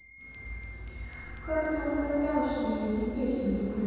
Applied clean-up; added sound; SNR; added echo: none; Bell; 13 dB; reverberation time 2.1 s.